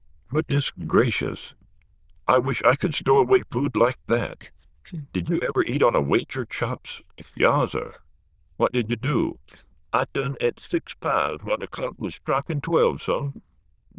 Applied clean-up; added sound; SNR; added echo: neural diffusion model UNIVERSE++.